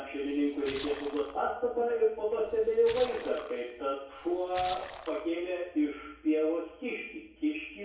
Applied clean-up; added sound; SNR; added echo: none; Splash, splatter; 15 dB; reverberation time 0.6 s.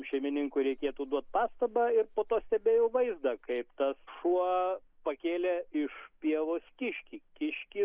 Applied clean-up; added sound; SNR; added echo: none; none; none; none.